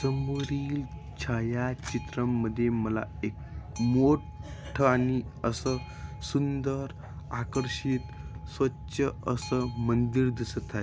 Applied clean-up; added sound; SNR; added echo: none; Boat, Water vehicle; 11 dB; none.